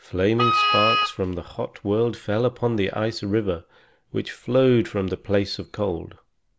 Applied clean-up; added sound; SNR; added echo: none; Wind instrument, woodwind instrument; -2 dB; none.